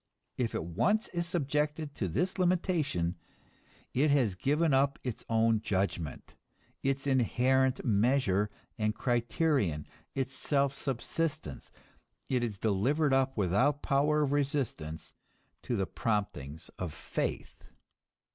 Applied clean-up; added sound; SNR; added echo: none; none; none; none.